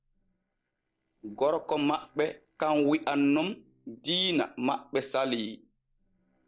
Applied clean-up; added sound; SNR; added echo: neural separator model SepFormer DNS4.